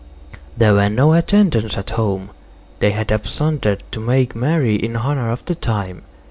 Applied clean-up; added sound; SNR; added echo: none; none; none; none.